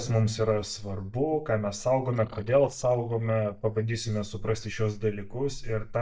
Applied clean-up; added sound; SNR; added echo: neural mask model DeepFilterNet 3.